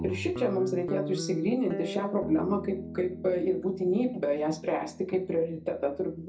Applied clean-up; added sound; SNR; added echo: none; Guitar; 10 dB; reverberation time 0.3 s.